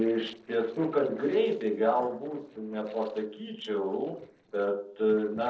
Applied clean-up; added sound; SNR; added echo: neural separator model SepFormer DNS4.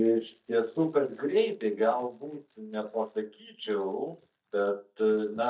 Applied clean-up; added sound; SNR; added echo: neural mask model DeepFilterNet 3.